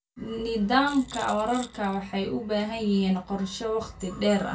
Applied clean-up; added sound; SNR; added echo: none; Rattle; 19 dB; reverberation time 0.2 s.